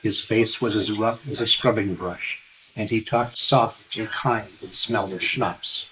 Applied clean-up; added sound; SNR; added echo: neural mask model Resemble Enhance denoiser.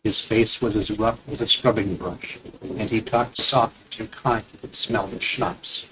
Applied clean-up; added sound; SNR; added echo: neural mask model RNNoise.